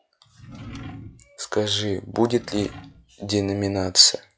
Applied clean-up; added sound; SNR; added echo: classical method log-MMSE.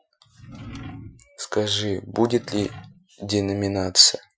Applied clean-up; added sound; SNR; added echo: classical method Wiener filter.